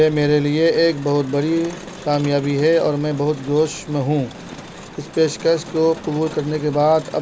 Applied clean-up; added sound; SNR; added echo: none; Crowd; 17 dB; none.